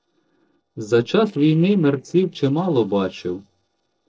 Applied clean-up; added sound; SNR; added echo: neural separator model SepFormer DNS4.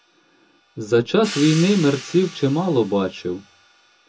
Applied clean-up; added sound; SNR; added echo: none; Hi-hat; 16 dB; reverberation time 0.2 s.